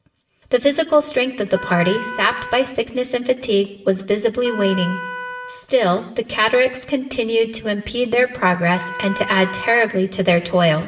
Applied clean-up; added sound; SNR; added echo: none; Wind instrument, woodwind instrument; 13 dB; reverberation time 0.7 s.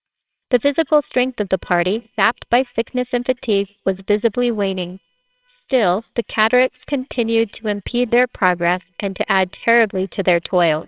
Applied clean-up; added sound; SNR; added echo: neural separator model SepFormer WHAMR!.